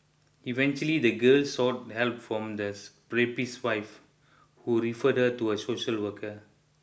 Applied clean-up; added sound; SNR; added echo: none; none; none; none.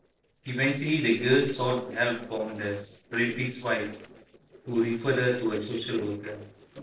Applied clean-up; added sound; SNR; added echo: neural separator model SepFormer DNS4.